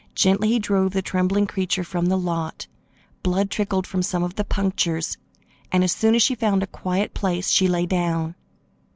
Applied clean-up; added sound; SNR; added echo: none; none; none; none.